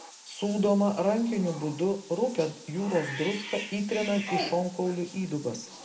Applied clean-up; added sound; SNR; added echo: none; Bathtub (filling or washing) / Cat; 12 dB; reverberation time 0.5 s.